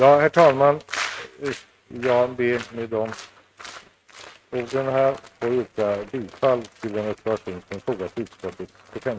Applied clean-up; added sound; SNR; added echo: neural mask model RNNoise.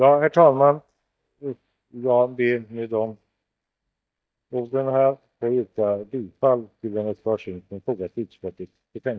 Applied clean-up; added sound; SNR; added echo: neural mask model DeepFilterNet 3.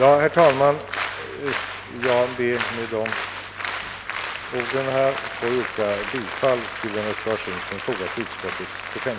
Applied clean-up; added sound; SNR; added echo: none; Applause; 6 dB; none.